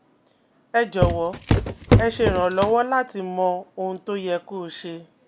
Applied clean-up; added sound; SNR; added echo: none; Walk, footsteps; -3 dB; none.